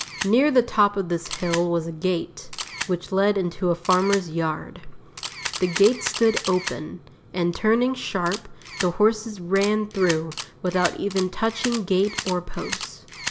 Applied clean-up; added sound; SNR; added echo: none; Camera; 12 dB; none.